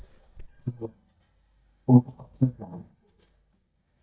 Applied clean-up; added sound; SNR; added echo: neural mask model DeepFilterNet 3.